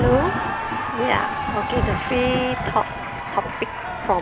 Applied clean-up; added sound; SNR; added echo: none; Thunder + Cheering; 1 dB; none.